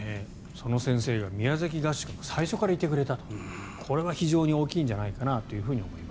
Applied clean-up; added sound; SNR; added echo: none; Car; 15 dB; none.